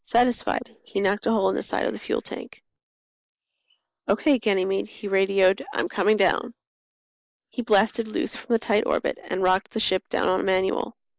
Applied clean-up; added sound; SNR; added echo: neural mask model Resemble Enhance denoiser.